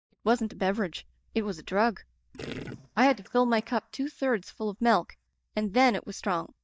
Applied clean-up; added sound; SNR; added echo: neural mask model DeepFilterNet 3.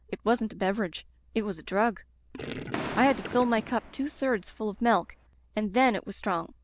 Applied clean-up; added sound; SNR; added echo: none; Fireworks + Gurgling; 10 dB; none.